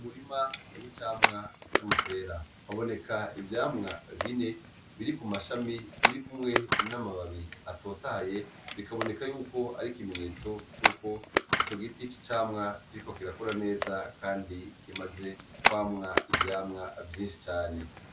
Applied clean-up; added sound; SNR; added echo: none; Camera; -2 dB; none.